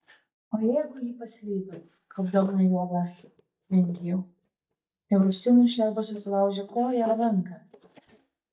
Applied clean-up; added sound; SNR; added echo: neural mask model DeepFilterNet 3.